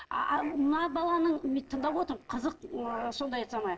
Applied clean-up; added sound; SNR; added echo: neural separator model SepFormer DNS4.